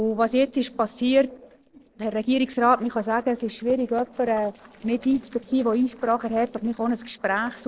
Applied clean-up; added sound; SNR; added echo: neural separator model SepFormer DNS4.